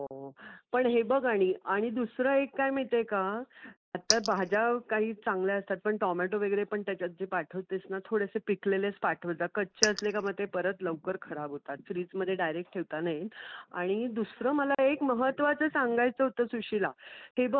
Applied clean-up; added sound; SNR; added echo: neural mask model Resemble Enhance denoiser.